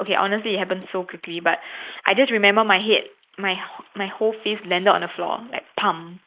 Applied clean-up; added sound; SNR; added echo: neural mask model Resemble Enhance denoiser.